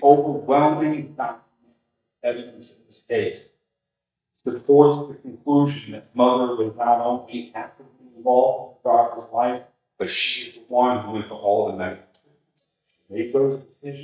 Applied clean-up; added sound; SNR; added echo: neural mask model DeepFilterNet 3.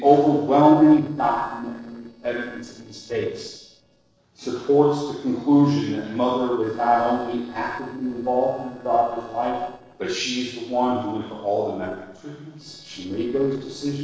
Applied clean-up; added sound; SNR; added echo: neural separator model SepFormer DNS4.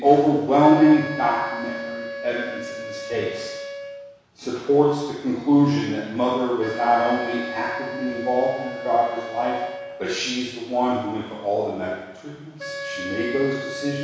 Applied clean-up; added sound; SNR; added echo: none; Wind instrument, woodwind instrument; 12 dB; reverberation time 1.1 s.